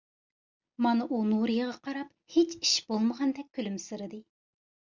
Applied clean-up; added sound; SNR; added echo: none; none; none; none.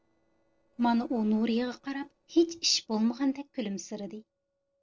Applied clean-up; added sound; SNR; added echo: neural separator model SepFormer DNS4.